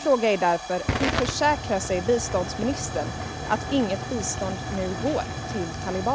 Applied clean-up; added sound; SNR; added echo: none; Tick / Hiss / Explosion / Fire; 5 dB; none.